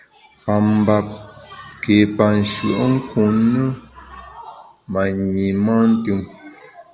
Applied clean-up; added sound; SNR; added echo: none; none; none; none.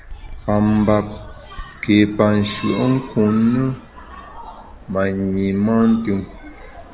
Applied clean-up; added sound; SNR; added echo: none; Fixed-wing aircraft, airplane; 19 dB; none.